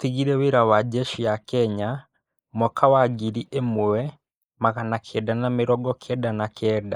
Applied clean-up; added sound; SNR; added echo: neural mask model Resemble Enhance denoiser.